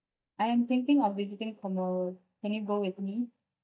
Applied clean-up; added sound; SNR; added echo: neural mask model DeepFilterNet 3.